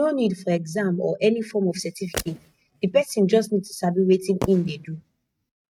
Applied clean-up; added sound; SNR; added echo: neural mask model RNNoise.